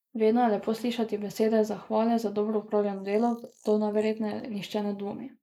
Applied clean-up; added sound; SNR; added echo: neural mask model Resemble Enhance denoiser.